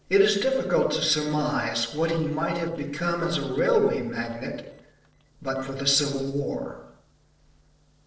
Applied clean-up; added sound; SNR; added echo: neural separator model SepFormer DNS4.